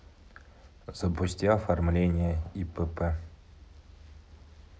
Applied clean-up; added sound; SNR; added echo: none; none; none; none.